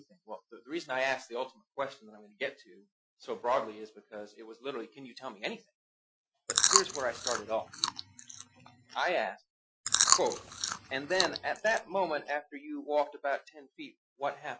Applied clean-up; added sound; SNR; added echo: classical method Wiener filter.